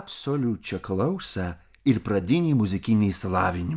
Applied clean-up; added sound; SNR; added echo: none; none; none; none.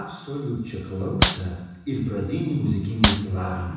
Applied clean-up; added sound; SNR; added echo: none; Clapping; -2 dB; reverberation time 1.1 s.